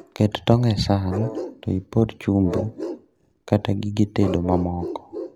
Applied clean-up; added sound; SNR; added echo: none; Bark + Wind instrument, woodwind instrument; 11 dB; none.